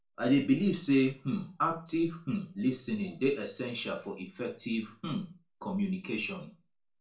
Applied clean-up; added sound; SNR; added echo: none; none; none; reverberation time 0.3 s.